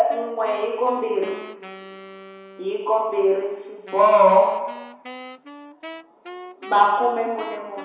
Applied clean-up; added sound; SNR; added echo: none; Wind instrument, woodwind instrument; 18 dB; reverberation time 1.0 s.